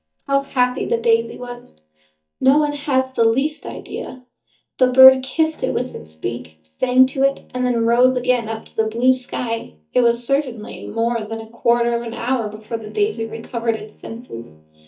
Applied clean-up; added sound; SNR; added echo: neural mask model DeepFilterNet 3.